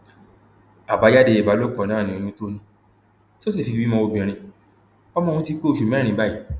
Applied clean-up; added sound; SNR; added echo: none; none; none; none.